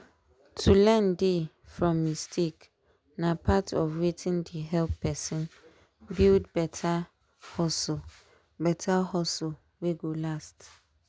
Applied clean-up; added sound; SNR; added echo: none; none; none; none.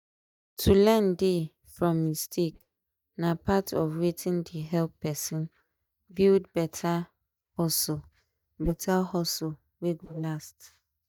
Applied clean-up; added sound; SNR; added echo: neural mask model DeepFilterNet 3.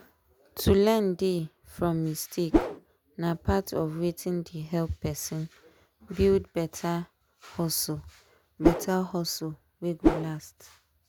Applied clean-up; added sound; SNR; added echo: none; Whoosh, swoosh, swish; -4 dB; none.